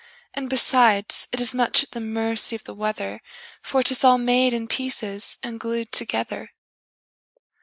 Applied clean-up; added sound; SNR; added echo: neural mask model Resemble Enhance denoiser.